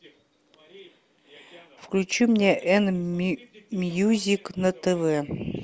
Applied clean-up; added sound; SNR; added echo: none; none; none; none.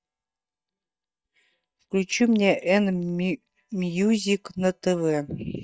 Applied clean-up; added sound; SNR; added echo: neural mask model DeepFilterNet 3.